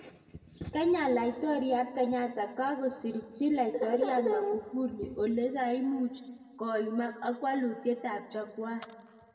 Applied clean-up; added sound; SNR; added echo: none; none; none; reverberation time 1.3 s.